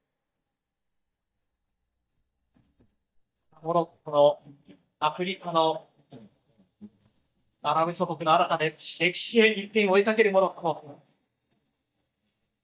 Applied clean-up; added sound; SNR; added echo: neural mask model DeepFilterNet 3.